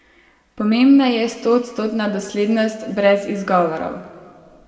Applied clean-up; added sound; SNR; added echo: none; none; none; reverberation time 1.8 s.